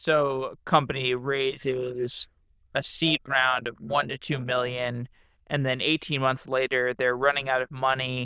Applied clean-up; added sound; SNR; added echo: neural diffusion model UNIVERSE++.